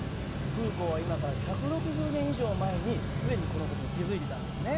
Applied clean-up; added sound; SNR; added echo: none; Mechanical fan; -2 dB; none.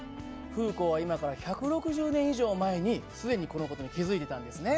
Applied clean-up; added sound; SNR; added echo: none; none; none; none.